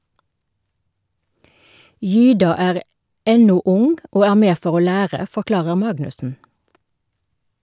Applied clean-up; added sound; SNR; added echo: none; none; none; none.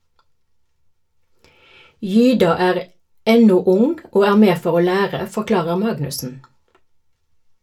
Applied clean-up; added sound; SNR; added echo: none; none; none; reverberation time 0.2 s.